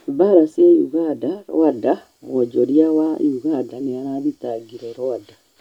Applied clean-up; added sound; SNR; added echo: none; none; none; none.